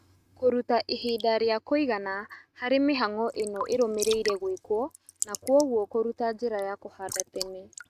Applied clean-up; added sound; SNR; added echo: neural mask model RNNoise.